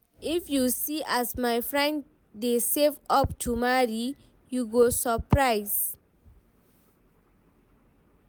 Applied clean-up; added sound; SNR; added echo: none; none; none; none.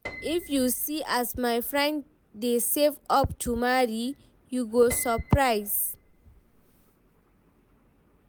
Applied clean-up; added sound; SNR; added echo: none; Piano; 19 dB; none.